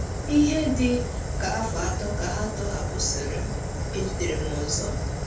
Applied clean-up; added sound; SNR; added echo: none; Fire; 1 dB; reverberation time 0.3 s.